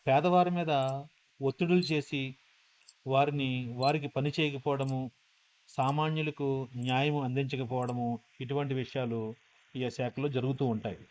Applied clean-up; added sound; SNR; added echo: neural mask model Resemble Enhance denoiser.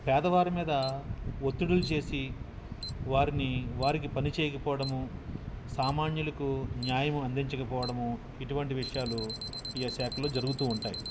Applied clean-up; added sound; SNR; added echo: none; Alarm + Boat, Water vehicle; 13 dB; none.